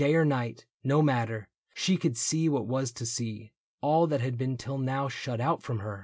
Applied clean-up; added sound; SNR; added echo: none; none; none; none.